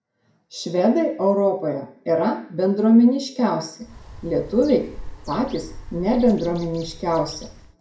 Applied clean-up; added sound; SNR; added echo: none; Bird; 16 dB; reverberation time 0.5 s.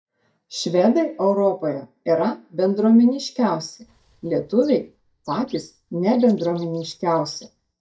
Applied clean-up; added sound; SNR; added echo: neural mask model DeepFilterNet 3.